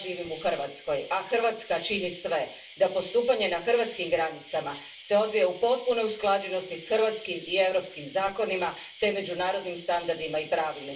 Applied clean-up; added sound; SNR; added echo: none; Insect; 17 dB; reverberation time 0.3 s.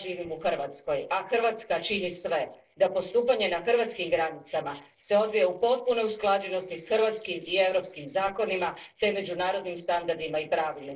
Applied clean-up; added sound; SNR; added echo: neural separator model SepFormer DNS4.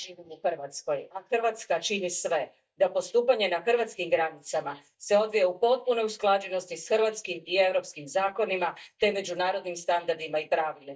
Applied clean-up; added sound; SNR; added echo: neural mask model DeepFilterNet 3.